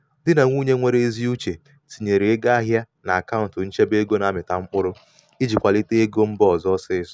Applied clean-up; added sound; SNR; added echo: none; none; none; none.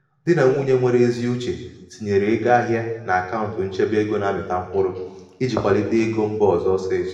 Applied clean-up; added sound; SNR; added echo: none; none; none; reverberation time 1.0 s.